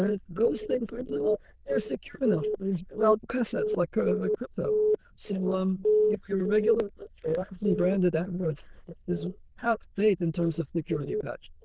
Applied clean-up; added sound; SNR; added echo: neural diffusion model UNIVERSE++.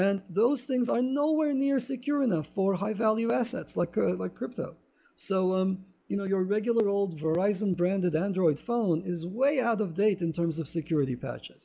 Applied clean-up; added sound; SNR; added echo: none; none; none; none.